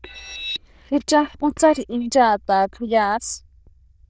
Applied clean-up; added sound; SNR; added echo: neural diffusion model UNIVERSE++.